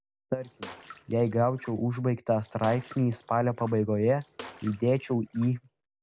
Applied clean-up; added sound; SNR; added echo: none; Bathtub (filling or washing) / Water / Splash, splatter; 20 dB; none.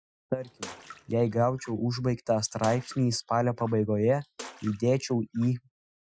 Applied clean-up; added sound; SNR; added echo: classical method Wiener filter.